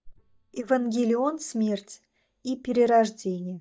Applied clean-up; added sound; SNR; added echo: neural mask model DeepFilterNet 3.